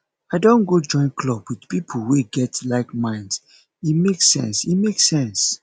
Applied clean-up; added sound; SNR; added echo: none; none; none; none.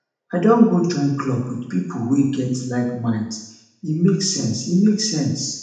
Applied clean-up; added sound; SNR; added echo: none; none; none; reverberation time 0.8 s.